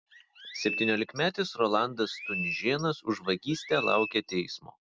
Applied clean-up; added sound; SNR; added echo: none; Chirp, tweet; 8 dB; none.